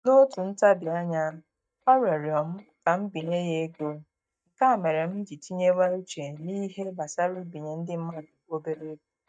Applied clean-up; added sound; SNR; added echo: neural mask model DeepFilterNet 3.